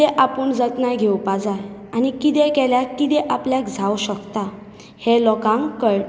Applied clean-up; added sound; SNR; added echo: none; none; none; none.